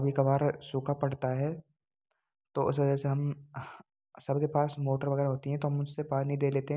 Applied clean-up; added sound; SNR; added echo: none; none; none; none.